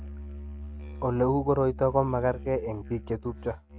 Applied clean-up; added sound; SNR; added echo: neural mask model RNNoise.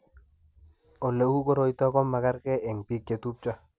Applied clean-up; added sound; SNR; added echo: none; none; none; none.